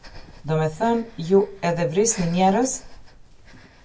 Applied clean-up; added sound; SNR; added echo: none; Breathing; 18 dB; reverberation time 0.1 s.